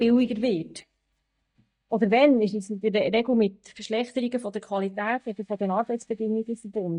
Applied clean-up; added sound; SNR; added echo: neural mask model DeepFilterNet 3.